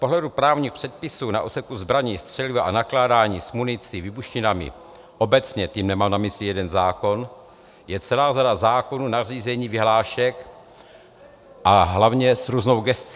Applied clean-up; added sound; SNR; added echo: none; none; none; none.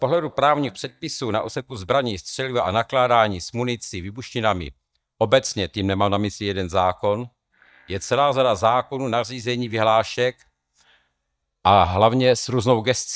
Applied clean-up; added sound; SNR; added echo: neural mask model DeepFilterNet 3.